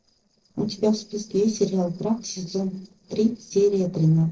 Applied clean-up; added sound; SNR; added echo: neural separator model SepFormer DNS4.